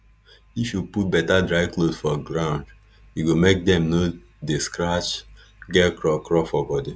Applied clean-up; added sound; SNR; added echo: none; none; none; none.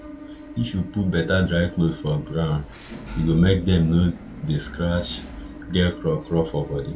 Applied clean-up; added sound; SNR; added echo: none; Engine / Mechanisms; 14 dB; reverberation time 0.2 s.